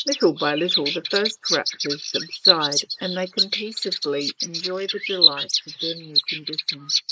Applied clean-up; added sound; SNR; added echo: neural mask model Resemble Enhance denoiser.